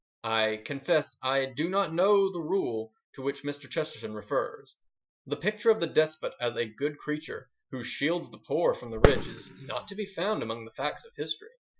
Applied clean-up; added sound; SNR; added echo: classical method Wiener filter.